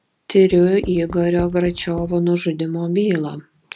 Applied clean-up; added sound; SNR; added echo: none; Writing; 16 dB; none.